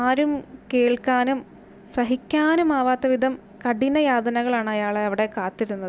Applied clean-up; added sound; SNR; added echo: none; none; none; none.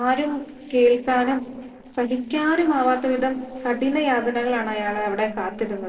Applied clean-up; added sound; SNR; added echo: neural separator model SepFormer DNS4.